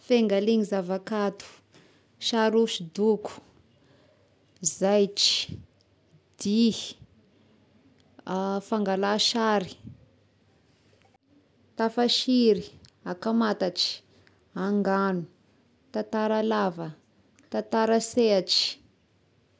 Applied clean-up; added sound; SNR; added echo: none; none; none; none.